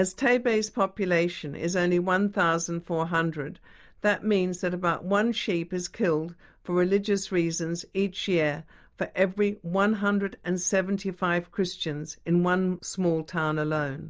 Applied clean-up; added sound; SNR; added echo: none; none; none; none.